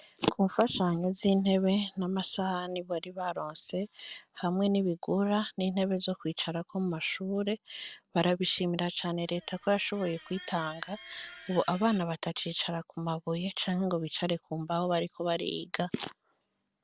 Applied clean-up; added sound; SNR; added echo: none; Screech; 20 dB; none.